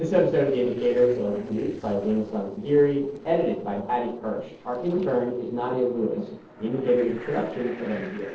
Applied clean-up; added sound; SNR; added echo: neural separator model SepFormer DNS4.